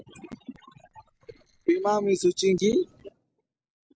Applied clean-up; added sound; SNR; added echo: neural separator model SepFormer DNS4.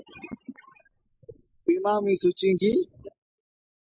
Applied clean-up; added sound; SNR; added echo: neural mask model Resemble Enhance denoiser.